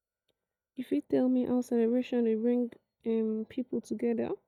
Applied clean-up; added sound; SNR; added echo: neural mask model DeepFilterNet 3.